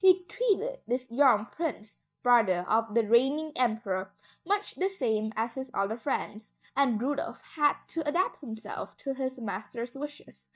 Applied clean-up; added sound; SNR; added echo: neural mask model DeepFilterNet 3.